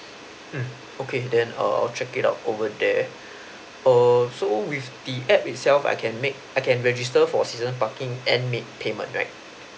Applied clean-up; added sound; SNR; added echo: none; none; none; none.